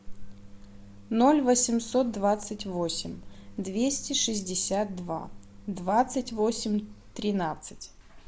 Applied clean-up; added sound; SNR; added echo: none; none; none; none.